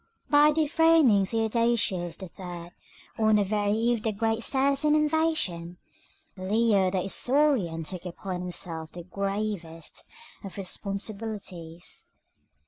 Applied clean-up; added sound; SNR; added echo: none; none; none; none.